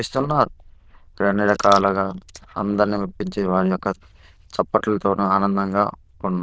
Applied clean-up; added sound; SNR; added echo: neural diffusion model UNIVERSE++.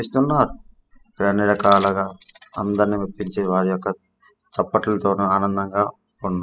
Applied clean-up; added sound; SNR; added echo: classical method spectral subtraction.